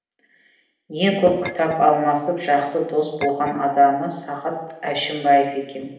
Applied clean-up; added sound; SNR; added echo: none; Chink, clink; 17 dB; reverberation time 0.8 s.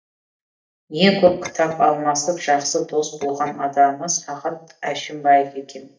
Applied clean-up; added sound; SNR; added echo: neural mask model DeepFilterNet 3.